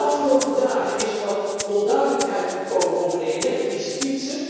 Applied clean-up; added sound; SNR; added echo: none; Rattle (instrument); 14 dB; reverberation time 2.2 s.